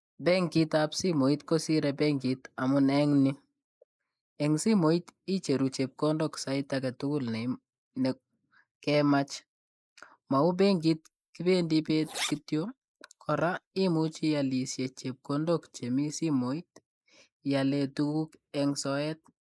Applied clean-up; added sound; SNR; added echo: neural mask model Resemble Enhance denoiser.